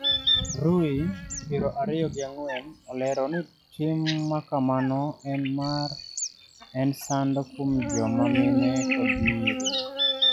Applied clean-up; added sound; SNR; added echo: classical method log-MMSE.